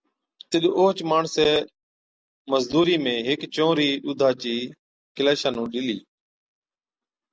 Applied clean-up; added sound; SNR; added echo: none; none; none; none.